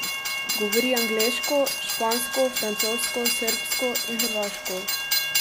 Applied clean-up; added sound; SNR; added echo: none; Train; -1 dB; none.